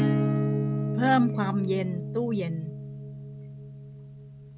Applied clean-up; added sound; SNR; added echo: none; Acoustic guitar / Strum; -1 dB; none.